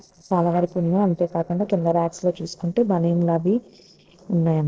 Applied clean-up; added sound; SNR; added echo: neural separator model SepFormer DNS4.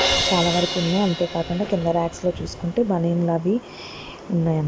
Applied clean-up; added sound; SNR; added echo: none; Crash cymbal; 7 dB; none.